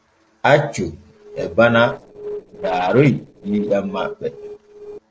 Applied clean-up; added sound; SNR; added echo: neural separator model SepFormer DNS4.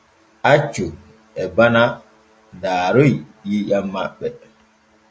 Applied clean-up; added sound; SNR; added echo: none; none; none; none.